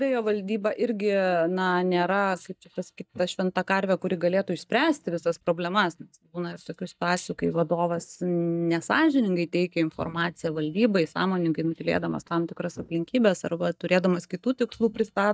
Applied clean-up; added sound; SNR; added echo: neural mask model DeepFilterNet 3.